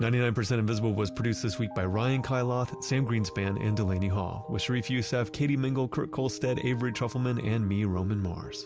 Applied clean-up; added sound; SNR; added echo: none; none; none; none.